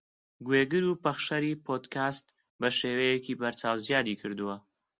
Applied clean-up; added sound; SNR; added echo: none; none; none; none.